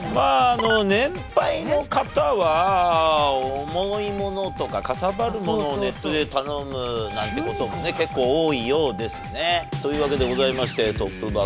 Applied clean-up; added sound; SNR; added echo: none; Wind instrument, woodwind instrument; 15 dB; none.